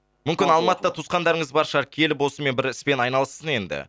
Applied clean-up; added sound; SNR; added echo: none; none; none; none.